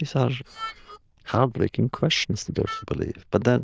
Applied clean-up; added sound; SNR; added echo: neural diffusion model UNIVERSE++.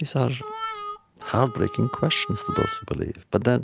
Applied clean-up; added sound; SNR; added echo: none; Harmonica; 9 dB; none.